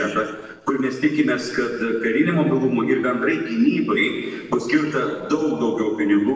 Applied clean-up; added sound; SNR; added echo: neural separator model SepFormer DNS4.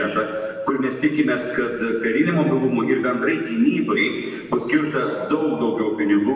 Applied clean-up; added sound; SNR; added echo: none; Bowed string instrument; 18 dB; reverberation time 1.3 s.